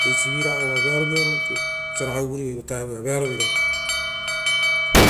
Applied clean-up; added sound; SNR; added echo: none; Alarm; -1 dB; none.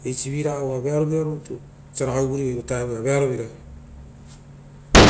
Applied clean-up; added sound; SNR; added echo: none; none; none; none.